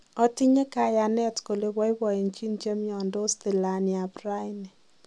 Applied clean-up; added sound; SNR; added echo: none; none; none; none.